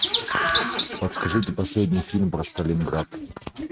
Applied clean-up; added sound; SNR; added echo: neural mask model RNNoise.